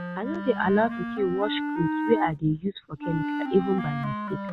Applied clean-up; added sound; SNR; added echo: none; Wind instrument, woodwind instrument; 4 dB; none.